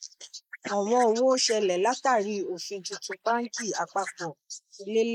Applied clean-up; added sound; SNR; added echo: neural mask model Resemble Enhance denoiser.